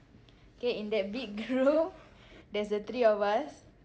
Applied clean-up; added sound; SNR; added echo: none; none; none; none.